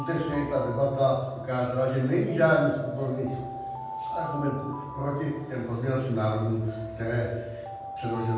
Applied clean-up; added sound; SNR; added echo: none; Alarm; 12 dB; reverberation time 1.1 s.